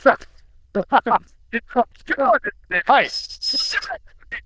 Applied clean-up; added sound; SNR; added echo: neural diffusion model UNIVERSE++.